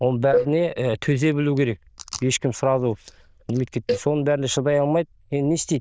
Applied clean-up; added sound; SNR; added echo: neural diffusion model UNIVERSE++.